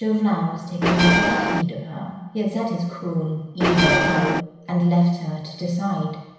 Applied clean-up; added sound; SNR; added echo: none; Bell; -3 dB; reverberation time 1.0 s.